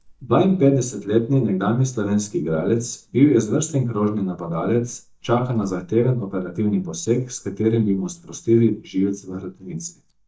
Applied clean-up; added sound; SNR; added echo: neural mask model DeepFilterNet 3.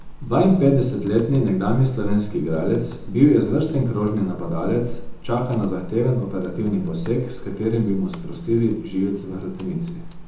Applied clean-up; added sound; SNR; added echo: none; Computer keyboard; 10 dB; reverberation time 0.6 s.